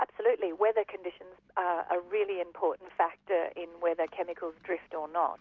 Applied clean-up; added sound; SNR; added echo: none; none; none; none.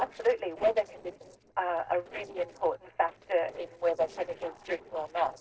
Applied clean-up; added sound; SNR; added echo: neural separator model SepFormer DNS4.